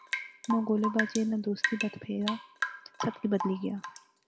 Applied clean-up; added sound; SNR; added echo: none; Drip / Rain; 5 dB; none.